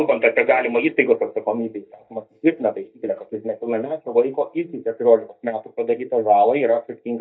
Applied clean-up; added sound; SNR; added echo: neural mask model DeepFilterNet 3.